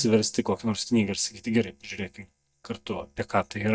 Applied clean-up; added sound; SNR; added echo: neural mask model DeepFilterNet 3.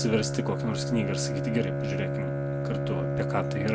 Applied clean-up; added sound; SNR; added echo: none; Bowed string instrument; -2 dB; none.